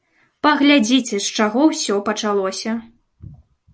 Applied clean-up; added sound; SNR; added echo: none; none; none; none.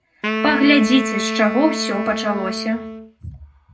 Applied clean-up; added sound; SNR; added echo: none; Wind instrument, woodwind instrument; 5 dB; reverberation time 0.3 s.